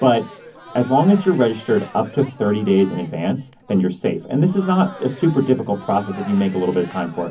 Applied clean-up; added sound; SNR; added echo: none; Crowd; 20 dB; reverberation time 0.3 s.